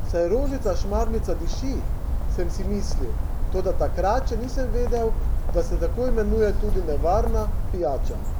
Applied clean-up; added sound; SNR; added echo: none; Bird; -4 dB; none.